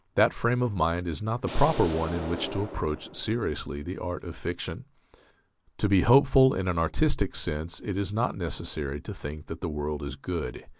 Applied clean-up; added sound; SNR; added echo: none; Explosion; 10 dB; none.